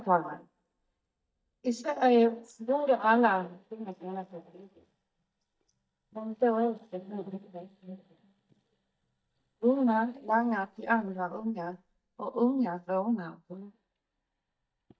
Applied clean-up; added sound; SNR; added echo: neural mask model DeepFilterNet 3.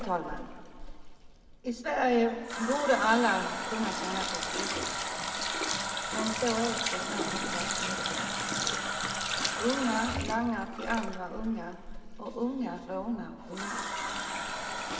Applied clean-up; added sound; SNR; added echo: none; Water tap, faucet; 1 dB; reverberation time 2.3 s.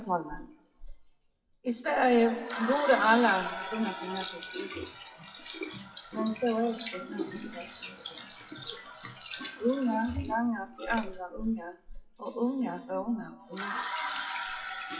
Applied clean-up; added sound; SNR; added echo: classical method WPE with log-MMSE.